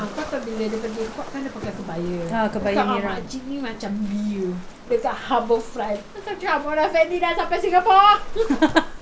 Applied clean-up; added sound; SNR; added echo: none; Waves, surf + Livestock, farm animals, working animals; 12 dB; none.